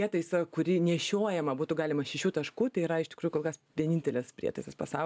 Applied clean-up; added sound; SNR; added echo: none; none; none; none.